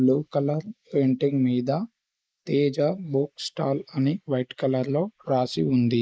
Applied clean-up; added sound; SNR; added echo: neural mask model Resemble Enhance denoiser.